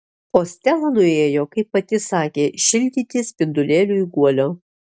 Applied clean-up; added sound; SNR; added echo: none; none; none; none.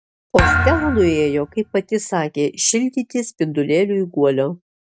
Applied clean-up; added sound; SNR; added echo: none; Thump, thud; 2 dB; none.